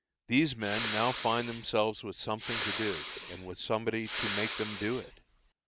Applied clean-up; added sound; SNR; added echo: none; Respiratory sounds; -1 dB; none.